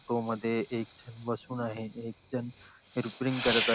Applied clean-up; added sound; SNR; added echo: none; Fireworks; 4 dB; none.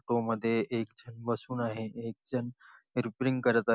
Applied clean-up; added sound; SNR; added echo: none; none; none; none.